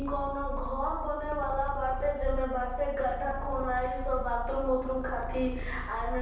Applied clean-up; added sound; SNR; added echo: none; Purr; 4 dB; reverberation time 1.1 s.